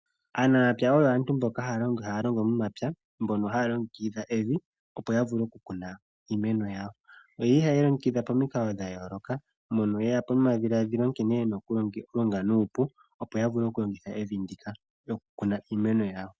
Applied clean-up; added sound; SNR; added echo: none; none; none; none.